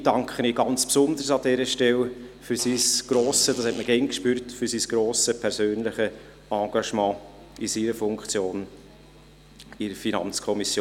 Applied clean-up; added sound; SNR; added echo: none; Fart; 17 dB; none.